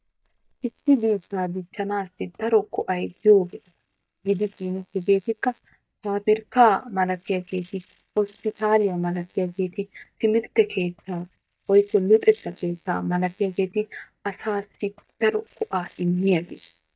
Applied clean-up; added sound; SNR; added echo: neural mask model DeepFilterNet 3.